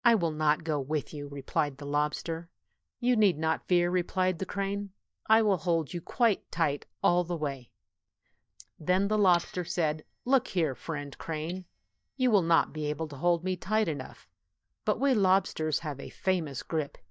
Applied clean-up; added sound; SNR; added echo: neural mask model DeepFilterNet 3.